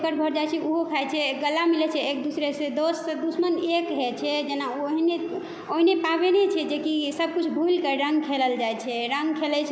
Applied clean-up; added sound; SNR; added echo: none; none; none; none.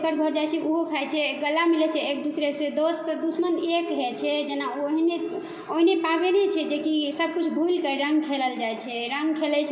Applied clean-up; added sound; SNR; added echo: none; none; none; reverberation time 0.2 s.